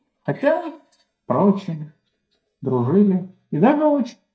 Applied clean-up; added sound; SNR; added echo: neural mask model DeepFilterNet 3.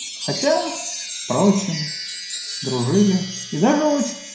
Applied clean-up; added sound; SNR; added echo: none; Chime; 9 dB; reverberation time 0.6 s.